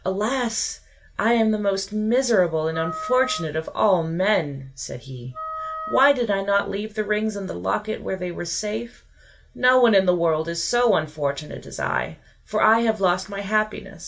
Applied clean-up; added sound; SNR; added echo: none; Wind instrument, woodwind instrument; 11 dB; reverberation time 0.2 s.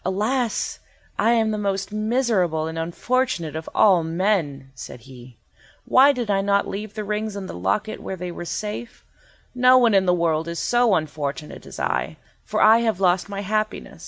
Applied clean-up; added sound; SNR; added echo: none; none; none; none.